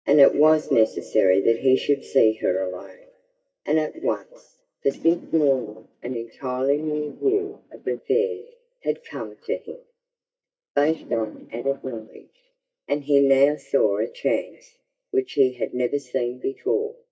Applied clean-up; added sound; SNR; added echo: neural mask model DeepFilterNet 3.